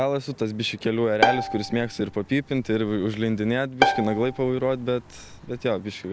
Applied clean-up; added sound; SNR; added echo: none; Bowed string instrument; 2 dB; none.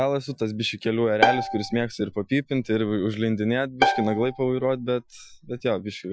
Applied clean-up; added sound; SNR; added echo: classical method Wiener filter.